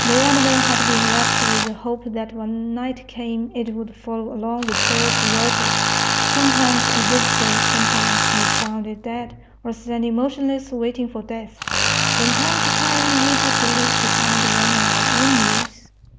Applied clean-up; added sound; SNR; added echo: none; Tools; -4 dB; none.